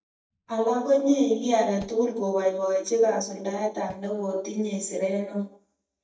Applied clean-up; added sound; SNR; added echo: neural mask model DeepFilterNet 3.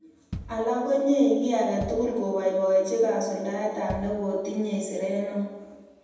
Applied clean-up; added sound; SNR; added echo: none; Bass drum; 16 dB; reverberation time 1.1 s.